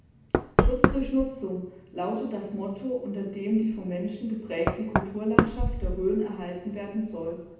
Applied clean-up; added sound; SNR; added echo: none; Knock; 0 dB; reverberation time 0.8 s.